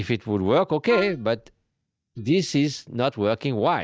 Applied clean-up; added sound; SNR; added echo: neural mask model DeepFilterNet 3.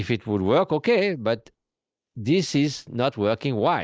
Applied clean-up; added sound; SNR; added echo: neural mask model Resemble Enhance denoiser.